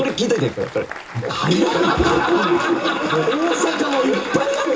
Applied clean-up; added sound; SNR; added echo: none; Applause; 16 dB; reverberation time 0.2 s.